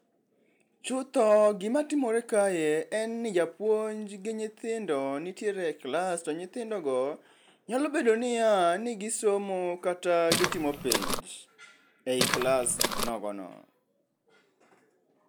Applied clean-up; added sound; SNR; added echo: none; Walk, footsteps; 0 dB; none.